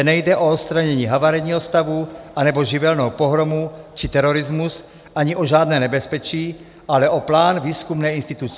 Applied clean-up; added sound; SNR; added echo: none; none; none; none.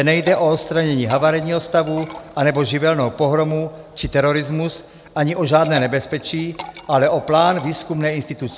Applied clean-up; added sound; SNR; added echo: none; Liquid; 20 dB; none.